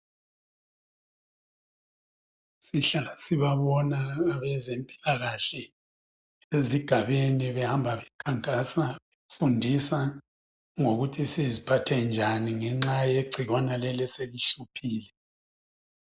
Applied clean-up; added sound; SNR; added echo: none; none; none; none.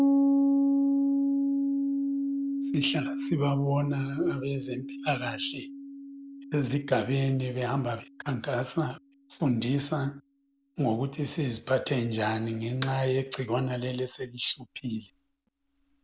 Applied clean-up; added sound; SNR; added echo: none; Piano; 2 dB; none.